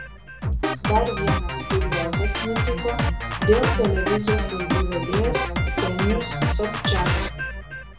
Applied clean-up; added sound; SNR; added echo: none; Drum kit; -3 dB; reverberation time 0.3 s.